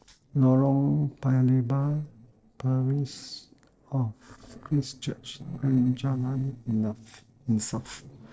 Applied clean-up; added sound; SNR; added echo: neural separator model SepFormer DNS4.